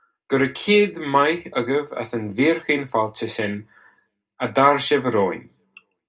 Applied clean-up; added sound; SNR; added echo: none; none; none; reverberation time 0.2 s.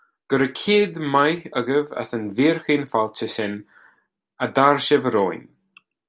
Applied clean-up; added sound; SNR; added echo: none; none; none; none.